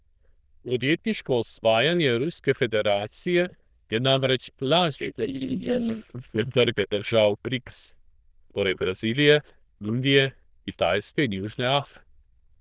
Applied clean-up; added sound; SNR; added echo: neural diffusion model UNIVERSE++.